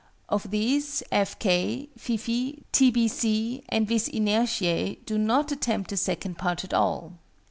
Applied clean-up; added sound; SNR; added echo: none; none; none; none.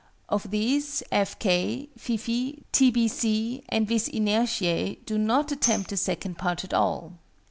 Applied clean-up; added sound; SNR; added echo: none; Tambourine; 9 dB; none.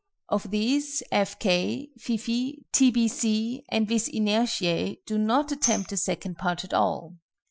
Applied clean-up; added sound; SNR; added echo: classical method Wiener filter.